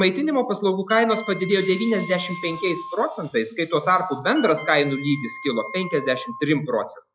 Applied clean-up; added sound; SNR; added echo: classical method log-MMSE.